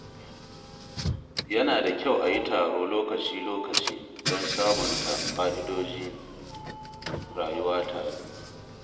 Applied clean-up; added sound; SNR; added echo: none; Engine / Car; 6 dB; reverberation time 1.6 s.